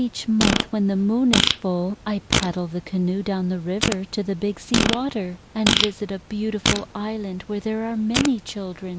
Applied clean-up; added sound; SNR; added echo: none; Fart; 2 dB; none.